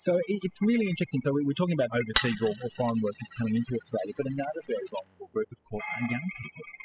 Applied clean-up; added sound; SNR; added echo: classical method spectral subtraction.